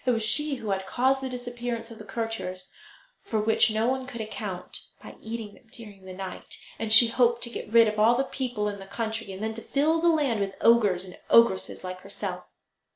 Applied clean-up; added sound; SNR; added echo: none; none; none; none.